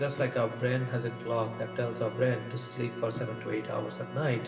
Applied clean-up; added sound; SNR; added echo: none; Organ; 12 dB; reverberation time 1.0 s.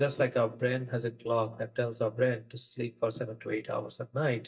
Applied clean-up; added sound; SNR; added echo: neural mask model DeepFilterNet 3.